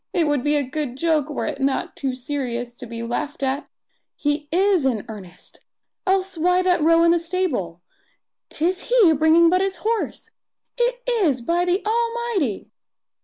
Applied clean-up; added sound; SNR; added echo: none; none; none; none.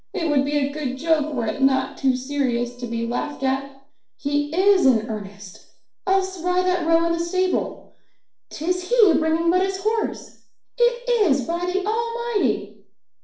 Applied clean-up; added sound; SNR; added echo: neural separator model SepFormer DNS4.